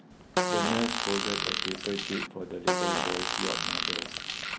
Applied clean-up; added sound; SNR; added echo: none; Fart; -4 dB; none.